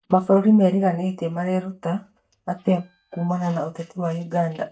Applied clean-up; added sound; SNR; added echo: neural mask model DeepFilterNet 3.